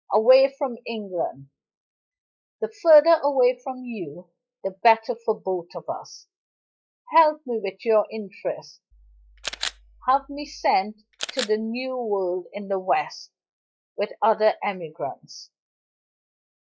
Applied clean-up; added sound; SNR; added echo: classical method log-MMSE.